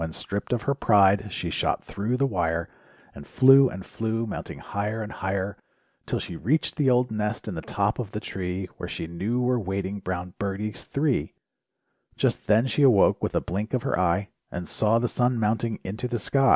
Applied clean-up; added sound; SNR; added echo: none; none; none; none.